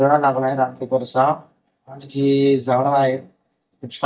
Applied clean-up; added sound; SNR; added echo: neural mask model DeepFilterNet 3.